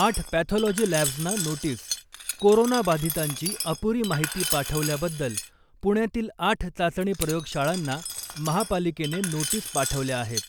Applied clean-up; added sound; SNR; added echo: none; Scissors + Glass; 8 dB; none.